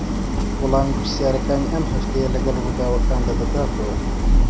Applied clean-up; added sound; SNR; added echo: none; Idling; -5 dB; none.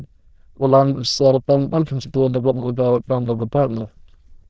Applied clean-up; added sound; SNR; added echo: neural diffusion model UNIVERSE++.